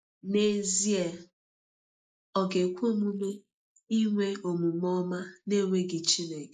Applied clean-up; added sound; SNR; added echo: neural mask model Resemble Enhance denoiser.